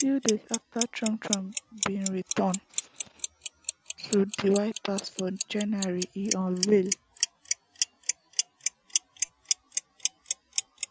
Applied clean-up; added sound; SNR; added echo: none; Clock; 3 dB; none.